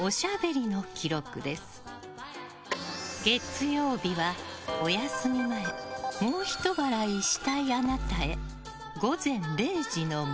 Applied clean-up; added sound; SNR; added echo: none; none; none; none.